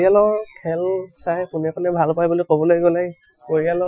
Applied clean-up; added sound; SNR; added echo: classical method Wiener filter.